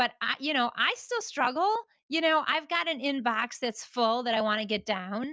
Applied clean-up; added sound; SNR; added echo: none; none; none; none.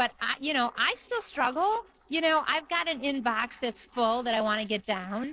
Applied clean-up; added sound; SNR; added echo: neural separator model SepFormer DNS4.